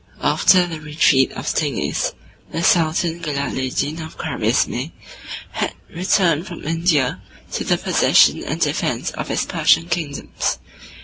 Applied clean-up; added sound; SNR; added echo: none; none; none; none.